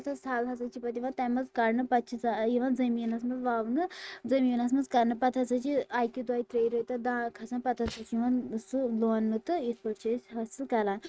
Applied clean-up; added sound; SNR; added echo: neural mask model RNNoise.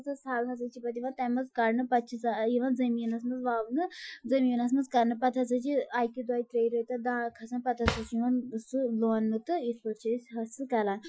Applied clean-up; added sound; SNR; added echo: classical method Wiener filter.